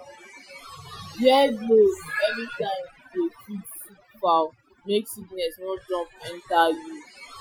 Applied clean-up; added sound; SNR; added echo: classical method Wiener filter.